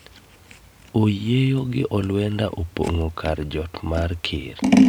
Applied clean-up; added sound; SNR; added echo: none; Scissors; 2 dB; none.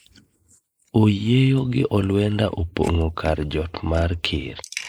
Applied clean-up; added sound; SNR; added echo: neural mask model Resemble Enhance denoiser.